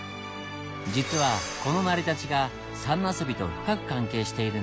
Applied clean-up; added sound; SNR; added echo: none; none; none; none.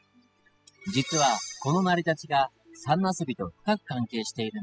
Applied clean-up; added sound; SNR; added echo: classical method spectral subtraction.